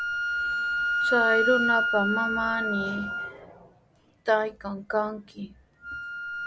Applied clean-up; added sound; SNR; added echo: none; Wind instrument, woodwind instrument; -1 dB; none.